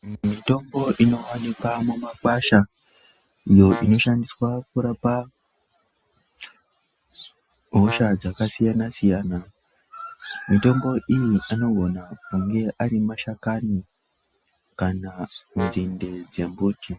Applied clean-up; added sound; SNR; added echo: none; Brass instrument; 15 dB; none.